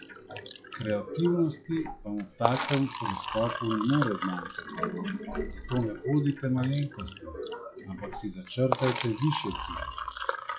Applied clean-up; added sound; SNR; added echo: classical method WPE with log-MMSE.